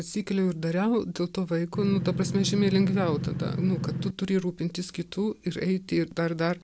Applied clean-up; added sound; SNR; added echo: none; Engine; 3 dB; none.